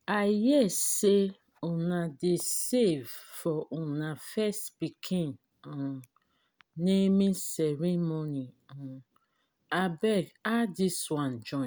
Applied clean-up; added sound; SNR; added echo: none; none; none; none.